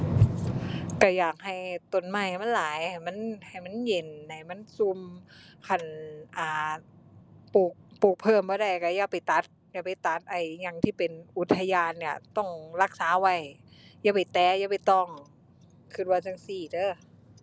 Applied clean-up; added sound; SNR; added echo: none; none; none; none.